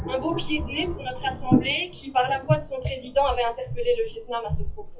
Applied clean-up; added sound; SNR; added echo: classical method WPE with log-MMSE.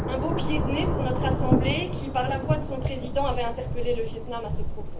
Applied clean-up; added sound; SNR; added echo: none; Thunder / Rain; -4 dB; reverberation time 0.3 s.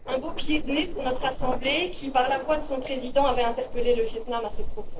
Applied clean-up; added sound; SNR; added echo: neural separator model SepFormer DNS4.